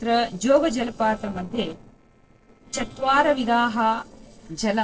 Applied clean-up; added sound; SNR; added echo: neural separator model SepFormer DNS4.